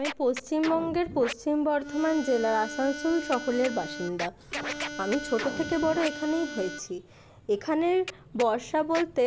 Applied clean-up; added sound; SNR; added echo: none; Scratching (performance technique) + Harmonica; 10 dB; none.